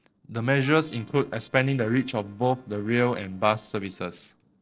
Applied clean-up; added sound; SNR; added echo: neural separator model SepFormer DNS4.